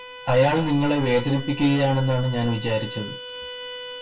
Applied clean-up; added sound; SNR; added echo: none; Bowed string instrument; 14 dB; reverberation time 0.1 s.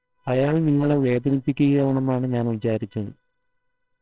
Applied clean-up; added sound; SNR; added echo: neural separator model SepFormer WHAMR!.